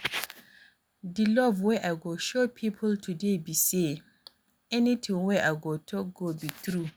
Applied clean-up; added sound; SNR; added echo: none; none; none; none.